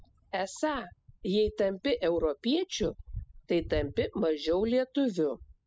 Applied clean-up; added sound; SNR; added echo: classical method spectral subtraction.